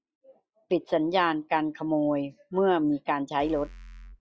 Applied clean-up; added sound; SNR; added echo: classical method log-MMSE.